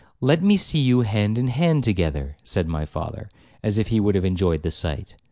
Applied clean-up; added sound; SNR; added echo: none; none; none; none.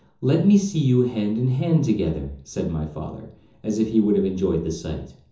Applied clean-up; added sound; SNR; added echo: none; none; none; reverberation time 0.6 s.